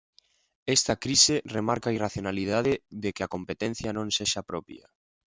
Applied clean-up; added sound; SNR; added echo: none; none; none; none.